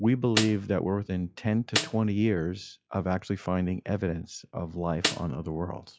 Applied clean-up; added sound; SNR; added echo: classical method log-MMSE.